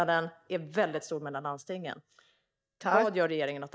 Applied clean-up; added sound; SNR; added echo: neural mask model DeepFilterNet 3.